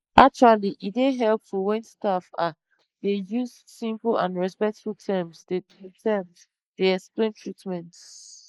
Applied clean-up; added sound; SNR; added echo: neural mask model Resemble Enhance denoiser.